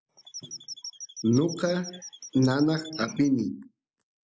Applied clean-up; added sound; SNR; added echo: none; Squeak / Chirp, tweet; 15 dB; none.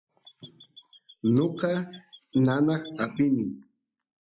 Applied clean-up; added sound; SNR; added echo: classical method log-MMSE.